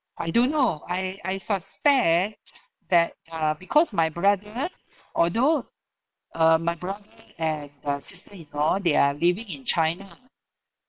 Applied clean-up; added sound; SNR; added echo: neural separator model SepFormer WHAM!.